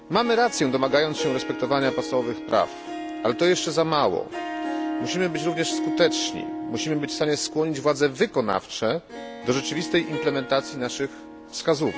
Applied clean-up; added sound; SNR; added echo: none; Harp; 8 dB; none.